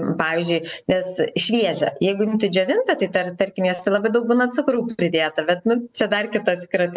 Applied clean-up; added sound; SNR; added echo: none; none; none; none.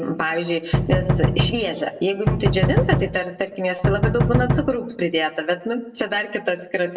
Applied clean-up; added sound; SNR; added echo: none; Knock; -2 dB; reverberation time 0.6 s.